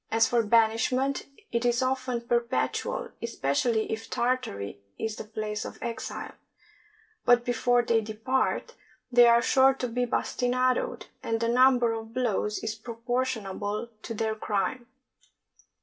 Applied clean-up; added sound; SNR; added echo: none; none; none; reverberation time 0.2 s.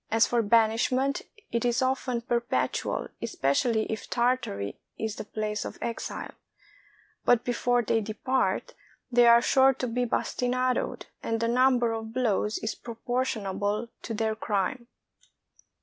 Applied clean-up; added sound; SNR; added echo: none; none; none; none.